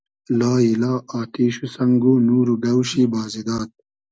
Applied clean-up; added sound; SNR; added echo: none; none; none; none.